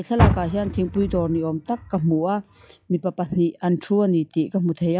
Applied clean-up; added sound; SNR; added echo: classical method log-MMSE.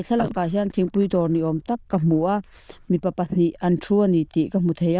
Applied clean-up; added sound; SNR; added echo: neural diffusion model UNIVERSE++.